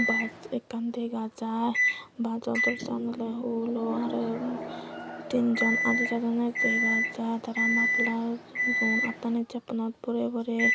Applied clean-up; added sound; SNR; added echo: none; Microwave oven; 1 dB; none.